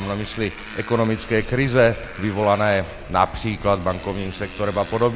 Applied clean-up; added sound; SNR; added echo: none; Motorcycle; 14 dB; none.